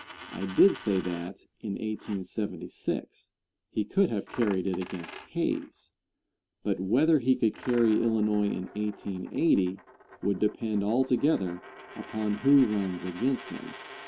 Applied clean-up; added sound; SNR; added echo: none; Coin (dropping); 19 dB; none.